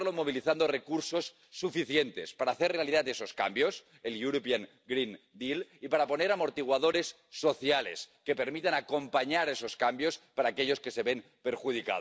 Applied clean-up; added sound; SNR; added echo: none; none; none; none.